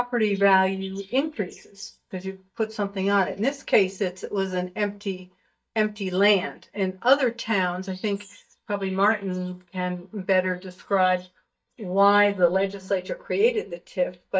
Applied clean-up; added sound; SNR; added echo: neural mask model DeepFilterNet 3.